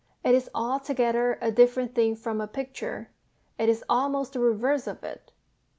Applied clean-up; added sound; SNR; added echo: none; none; none; none.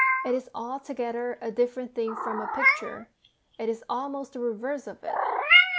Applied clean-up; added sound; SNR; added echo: none; Meow; -4 dB; none.